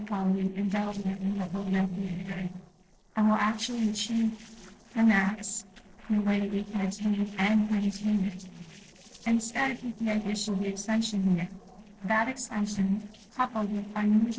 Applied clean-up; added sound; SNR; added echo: neural separator model SepFormer DNS4.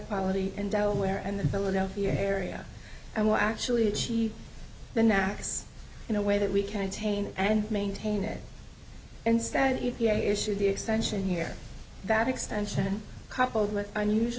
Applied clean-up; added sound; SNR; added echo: none; none; none; none.